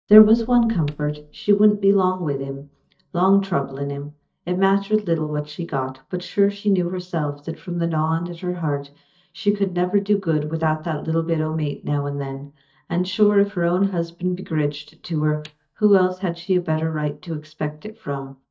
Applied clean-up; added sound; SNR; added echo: neural mask model DeepFilterNet 3.